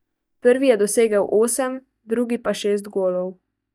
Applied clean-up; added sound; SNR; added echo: neural mask model DeepFilterNet 3.